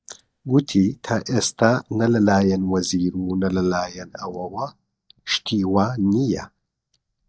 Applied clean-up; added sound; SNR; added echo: neural mask model DeepFilterNet 3.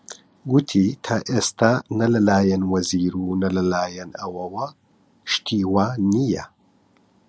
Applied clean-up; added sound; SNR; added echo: none; none; none; none.